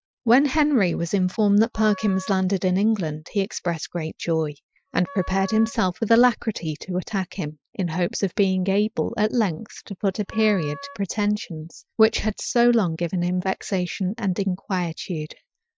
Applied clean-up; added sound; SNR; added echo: classical method Wiener filter.